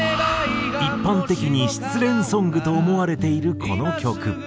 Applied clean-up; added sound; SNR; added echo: none; none; none; none.